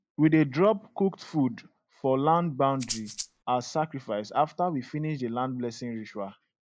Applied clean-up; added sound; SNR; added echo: neural mask model Resemble Enhance denoiser.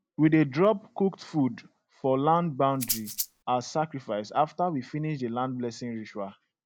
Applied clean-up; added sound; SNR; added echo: none; Rattle (instrument); 6 dB; none.